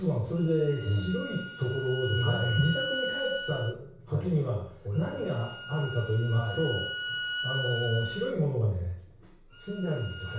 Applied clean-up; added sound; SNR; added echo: none; Bowed string instrument; 7 dB; reverberation time 0.6 s.